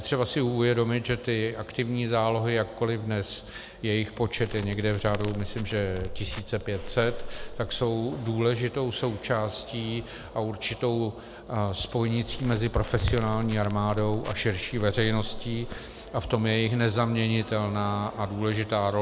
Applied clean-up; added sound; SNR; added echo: none; Crackle; 9 dB; none.